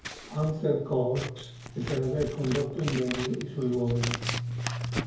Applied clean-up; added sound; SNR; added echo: none; Scissors; 9 dB; reverberation time 2.3 s.